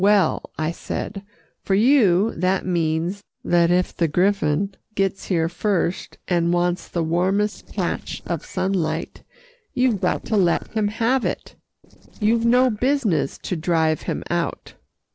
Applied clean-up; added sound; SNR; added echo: neural separator model SepFormer DNS4.